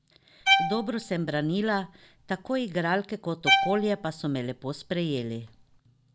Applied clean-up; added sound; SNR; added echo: none; Bowed string instrument; 0 dB; none.